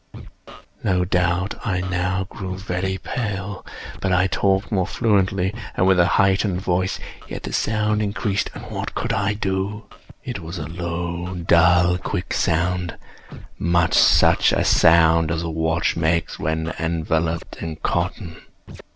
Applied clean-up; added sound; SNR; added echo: none; Scratching (performance technique); 19 dB; none.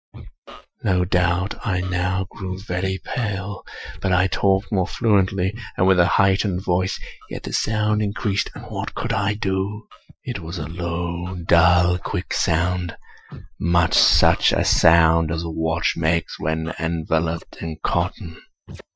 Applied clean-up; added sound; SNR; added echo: classical method Wiener filter.